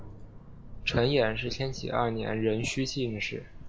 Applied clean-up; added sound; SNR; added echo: none; Aircraft; 12 dB; none.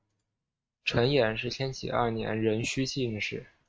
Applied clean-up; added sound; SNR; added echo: neural mask model RNNoise.